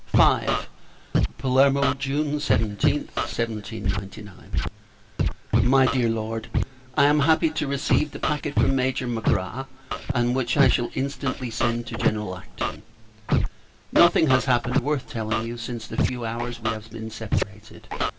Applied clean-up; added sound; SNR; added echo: none; Scratching (performance technique); 1 dB; reverberation time 2.7 s.